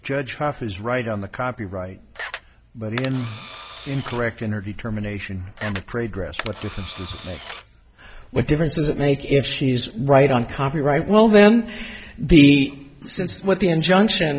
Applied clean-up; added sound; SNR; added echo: none; Camera; 15 dB; none.